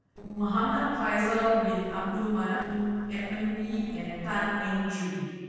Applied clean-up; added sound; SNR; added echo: neural separator model SepFormer DNS4.